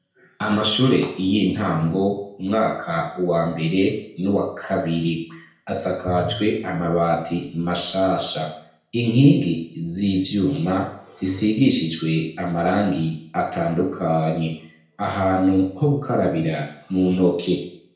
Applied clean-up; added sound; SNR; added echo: none; Bowed string instrument; 15 dB; reverberation time 0.5 s.